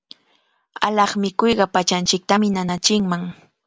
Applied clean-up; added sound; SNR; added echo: none; none; none; none.